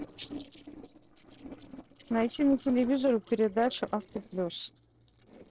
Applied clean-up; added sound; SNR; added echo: neural separator model SepFormer DNS4.